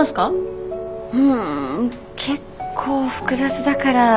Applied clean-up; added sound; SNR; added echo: none; none; none; none.